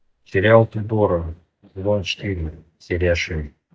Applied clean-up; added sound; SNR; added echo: neural mask model DeepFilterNet 3.